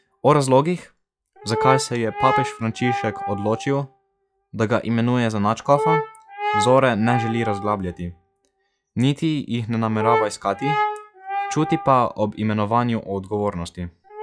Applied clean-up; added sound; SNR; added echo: classical method log-MMSE.